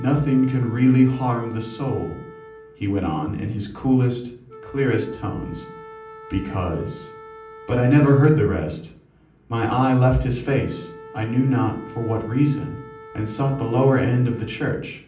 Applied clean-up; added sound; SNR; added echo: none; Wind instrument, woodwind instrument; 20 dB; reverberation time 0.6 s.